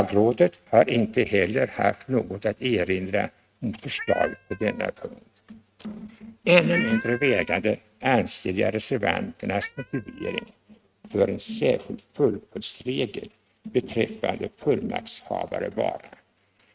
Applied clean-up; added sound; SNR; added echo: neural mask model RNNoise.